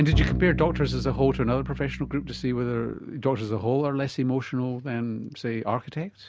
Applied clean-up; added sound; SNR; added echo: none; Bowed string instrument; 3 dB; none.